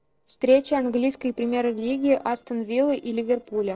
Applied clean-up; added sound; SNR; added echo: neural separator model SepFormer DNS4.